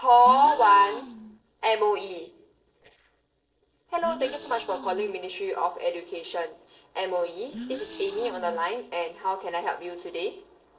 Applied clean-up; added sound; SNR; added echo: neural separator model SepFormer DNS4.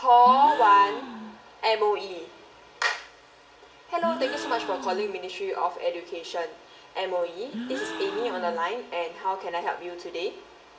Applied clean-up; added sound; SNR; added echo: none; Gasp; 14 dB; reverberation time 2.4 s.